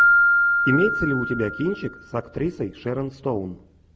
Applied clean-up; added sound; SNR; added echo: none; Keyboard (musical); -3 dB; none.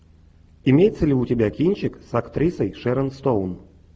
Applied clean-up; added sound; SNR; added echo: none; none; none; none.